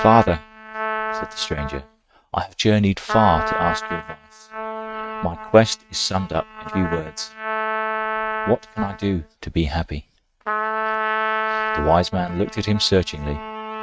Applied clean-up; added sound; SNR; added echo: neural mask model RNNoise.